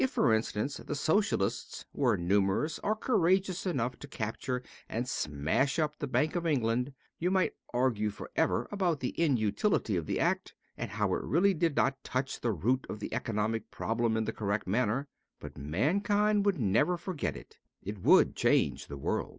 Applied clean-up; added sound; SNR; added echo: none; none; none; none.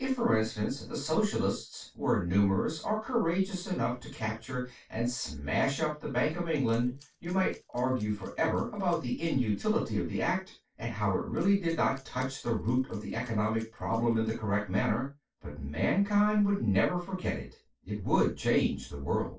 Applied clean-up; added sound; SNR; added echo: neural separator model SepFormer DNS4.